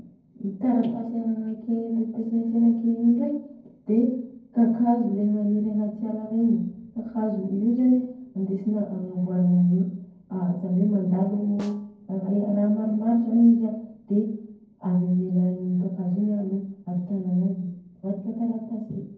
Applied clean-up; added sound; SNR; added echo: neural separator model SepFormer DNS4.